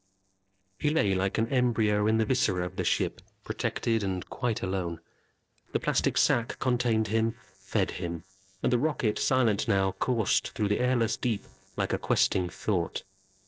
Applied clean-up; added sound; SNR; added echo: neural separator model SepFormer DNS4.